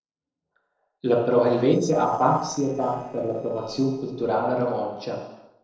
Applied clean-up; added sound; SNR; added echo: neural separator model SepFormer DNS4.